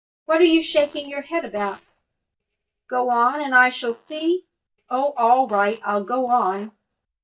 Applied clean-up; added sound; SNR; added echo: neural mask model DeepFilterNet 3.